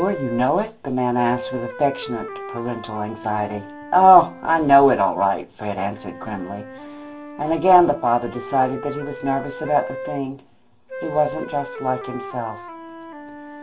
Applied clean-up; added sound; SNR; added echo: none; Wind instrument, woodwind instrument; 13 dB; reverberation time 0.2 s.